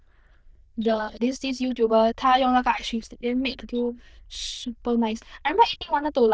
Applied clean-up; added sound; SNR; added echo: neural diffusion model UNIVERSE++.